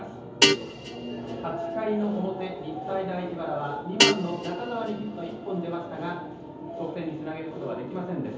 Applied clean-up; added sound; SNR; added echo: none; Guitar; -1 dB; reverberation time 0.7 s.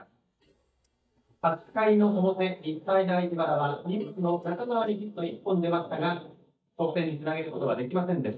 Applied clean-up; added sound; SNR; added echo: neural mask model DeepFilterNet 3.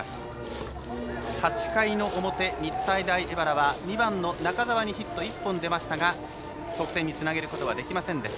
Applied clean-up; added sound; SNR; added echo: none; none; none; none.